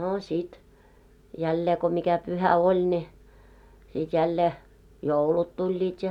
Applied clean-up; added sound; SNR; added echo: none; none; none; none.